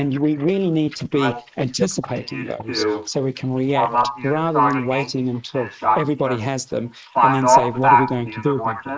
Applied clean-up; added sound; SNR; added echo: neural mask model Resemble Enhance denoiser.